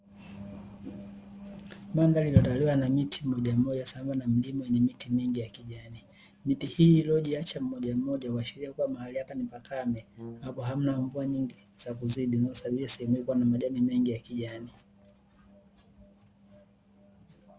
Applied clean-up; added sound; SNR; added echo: none; Brass instrument; 17 dB; none.